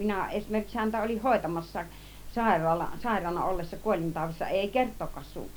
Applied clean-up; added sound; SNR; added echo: none; Ocean; 13 dB; none.